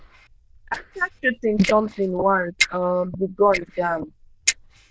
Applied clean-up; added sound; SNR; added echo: neural diffusion model UNIVERSE++.